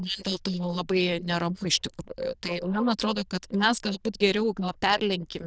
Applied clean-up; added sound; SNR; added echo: neural diffusion model UNIVERSE++.